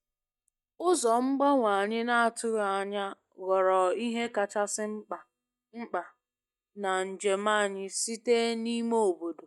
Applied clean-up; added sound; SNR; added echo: neural mask model DeepFilterNet 3.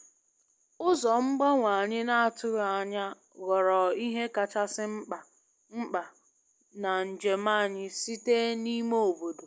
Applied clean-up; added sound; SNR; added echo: none; none; none; none.